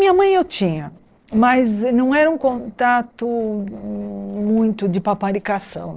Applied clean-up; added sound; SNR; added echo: neural separator model SepFormer DNS4.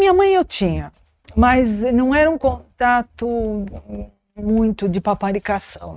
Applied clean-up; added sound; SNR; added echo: neural mask model RNNoise.